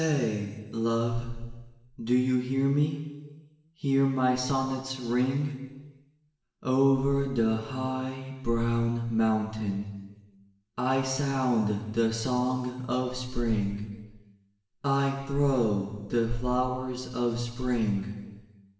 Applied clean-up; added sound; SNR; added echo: none; none; none; reverberation time 1.4 s.